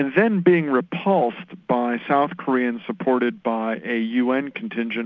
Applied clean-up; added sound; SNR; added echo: none; none; none; none.